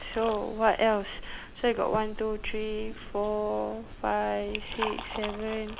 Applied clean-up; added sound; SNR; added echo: none; Liquid; 9 dB; none.